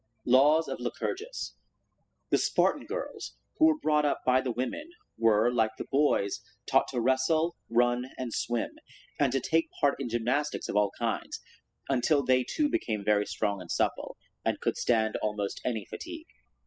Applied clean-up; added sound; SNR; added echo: classical method spectral subtraction.